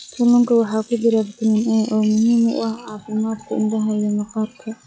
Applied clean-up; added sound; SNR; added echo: classical method log-MMSE.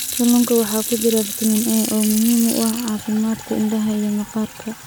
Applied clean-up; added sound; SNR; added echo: none; Fill (with liquid) / Sink (filling or washing); 8 dB; none.